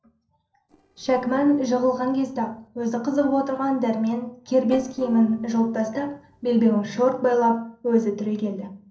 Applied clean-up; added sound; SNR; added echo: neural separator model SepFormer DNS4.